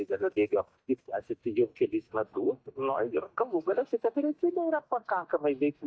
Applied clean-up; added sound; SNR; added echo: neural mask model DeepFilterNet 3.